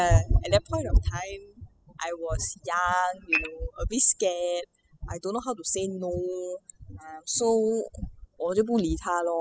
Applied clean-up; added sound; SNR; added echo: classical method spectral subtraction.